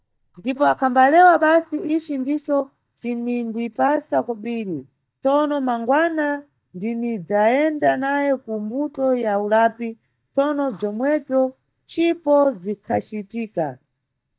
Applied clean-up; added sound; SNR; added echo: neural mask model DeepFilterNet 3.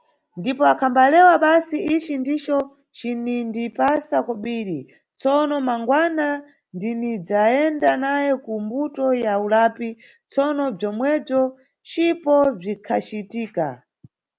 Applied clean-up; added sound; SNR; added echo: none; none; none; none.